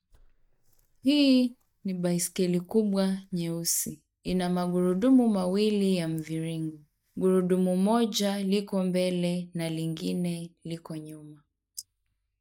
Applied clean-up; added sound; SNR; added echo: neural mask model DeepFilterNet 3.